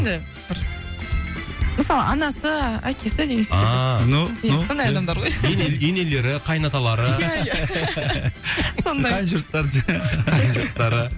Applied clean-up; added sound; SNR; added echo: none; none; none; none.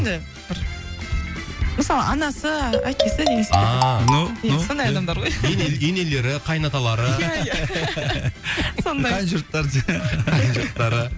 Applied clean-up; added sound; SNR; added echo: none; Marimba, xylophone; 2 dB; none.